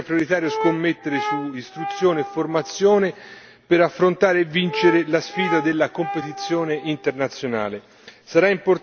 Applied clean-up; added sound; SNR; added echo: none; Brass instrument; 11 dB; none.